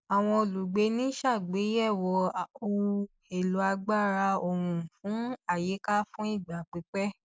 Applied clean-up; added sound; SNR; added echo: neural mask model Resemble Enhance denoiser.